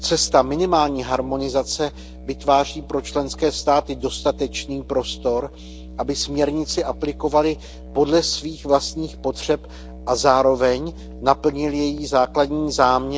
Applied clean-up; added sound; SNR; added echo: none; Musical instrument; 16 dB; none.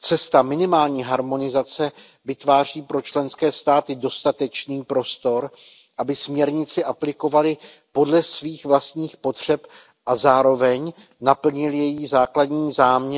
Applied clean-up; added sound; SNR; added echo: none; none; none; none.